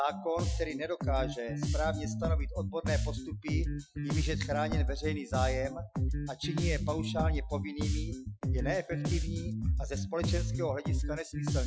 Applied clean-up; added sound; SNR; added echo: classical method Wiener filter.